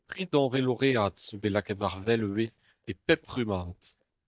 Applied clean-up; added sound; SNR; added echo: neural mask model DeepFilterNet 3.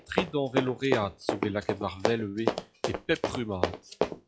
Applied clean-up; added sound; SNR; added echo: classical method log-MMSE.